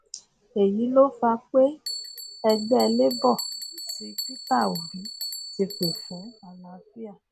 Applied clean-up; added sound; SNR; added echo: none; Bell; 12 dB; none.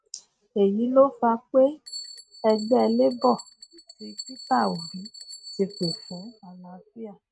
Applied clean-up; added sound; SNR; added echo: neural mask model RNNoise.